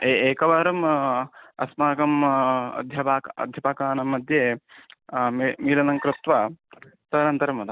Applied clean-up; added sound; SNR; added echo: none; none; none; none.